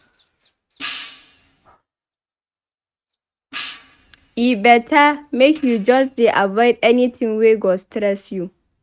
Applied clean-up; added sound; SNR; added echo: neural mask model RNNoise.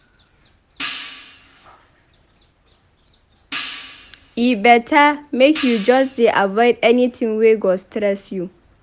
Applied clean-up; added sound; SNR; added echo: none; Hi-hat; 16 dB; none.